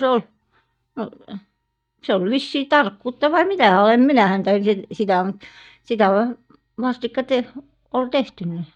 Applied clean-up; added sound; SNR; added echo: neural mask model DeepFilterNet 3.